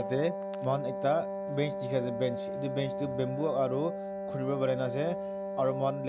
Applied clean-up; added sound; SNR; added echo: none; Wind instrument, woodwind instrument; 4 dB; none.